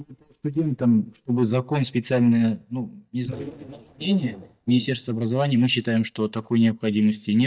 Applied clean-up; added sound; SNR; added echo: neural mask model DeepFilterNet 3.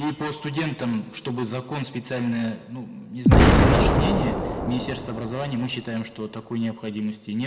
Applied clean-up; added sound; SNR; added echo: none; Explosion; -4 dB; reverberation time 2.0 s.